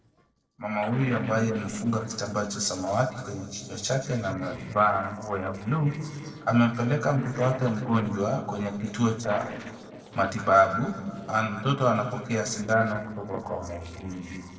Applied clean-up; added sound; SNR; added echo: neural separator model SepFormer DNS4.